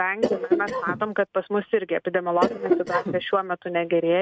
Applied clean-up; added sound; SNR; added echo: neural mask model RNNoise.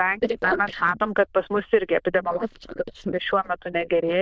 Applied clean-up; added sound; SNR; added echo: neural diffusion model UNIVERSE++.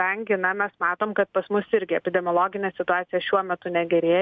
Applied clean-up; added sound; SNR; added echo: none; none; none; none.